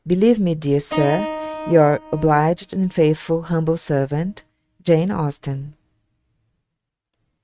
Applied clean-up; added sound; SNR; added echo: neural mask model RNNoise.